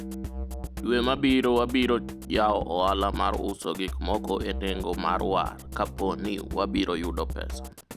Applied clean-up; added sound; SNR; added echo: none; Drum kit; 8 dB; none.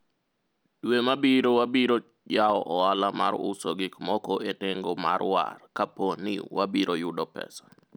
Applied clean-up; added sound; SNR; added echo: none; none; none; none.